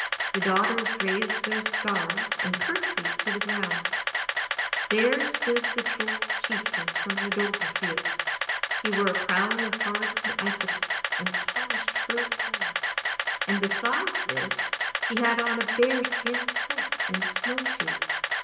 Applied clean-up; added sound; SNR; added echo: none; Camera; -3 dB; reverberation time 0.9 s.